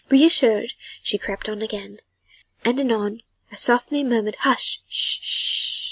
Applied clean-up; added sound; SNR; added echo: none; none; none; none.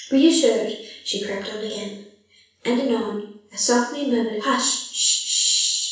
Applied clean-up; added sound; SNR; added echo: none; none; none; reverberation time 0.7 s.